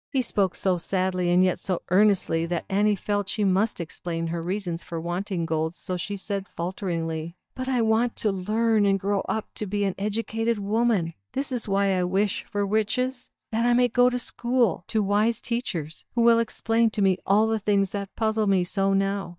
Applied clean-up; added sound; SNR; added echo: neural mask model DeepFilterNet 3.